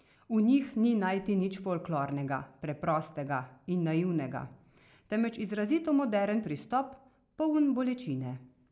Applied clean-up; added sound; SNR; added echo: none; none; none; none.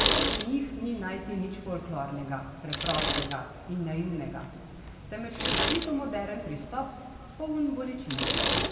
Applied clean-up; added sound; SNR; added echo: none; Bicycle; -1 dB; reverberation time 2.0 s.